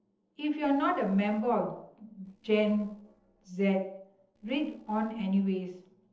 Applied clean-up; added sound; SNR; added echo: neural separator model SepFormer DNS4.